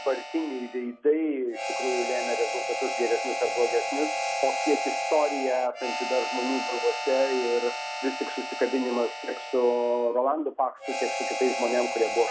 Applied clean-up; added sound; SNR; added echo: none; Harmonica; 4 dB; none.